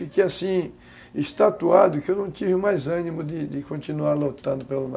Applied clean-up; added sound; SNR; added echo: none; none; none; none.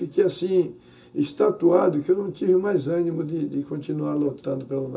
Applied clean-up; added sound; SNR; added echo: none; none; none; reverberation time 0.2 s.